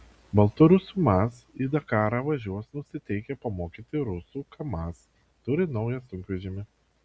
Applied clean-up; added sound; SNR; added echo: none; none; none; none.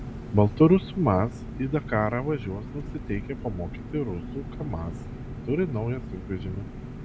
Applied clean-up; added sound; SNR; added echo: none; Engine; 9 dB; none.